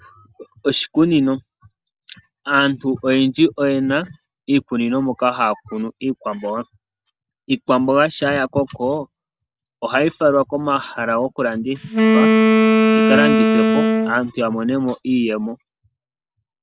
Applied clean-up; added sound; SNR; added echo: none; Wind instrument, woodwind instrument; -5 dB; none.